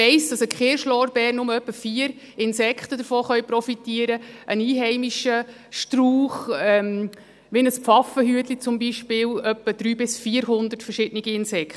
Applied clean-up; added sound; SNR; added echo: none; none; none; none.